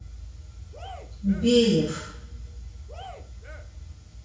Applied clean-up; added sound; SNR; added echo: none; Cheering; 18 dB; reverberation time 0.6 s.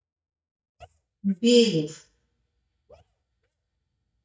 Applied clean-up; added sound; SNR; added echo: neural mask model DeepFilterNet 3.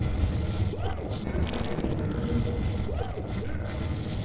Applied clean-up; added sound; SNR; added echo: neural separator model SepFormer DNS4.